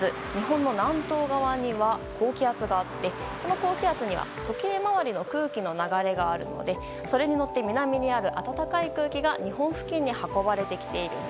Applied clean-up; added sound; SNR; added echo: none; Car passing by / Traffic noise, roadway noise; 16 dB; none.